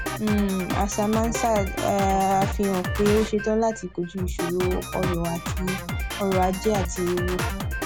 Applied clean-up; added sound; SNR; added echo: none; Drum kit; 4 dB; none.